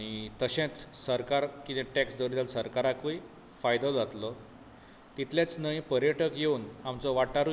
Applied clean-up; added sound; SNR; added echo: none; none; none; none.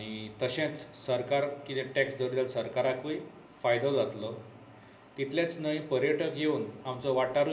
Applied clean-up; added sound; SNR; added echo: none; none; none; reverberation time 0.5 s.